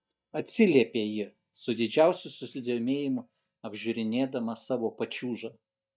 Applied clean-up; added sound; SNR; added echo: neural mask model DeepFilterNet 3.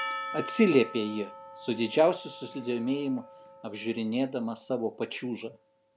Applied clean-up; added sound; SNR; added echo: none; Percussion; 13 dB; none.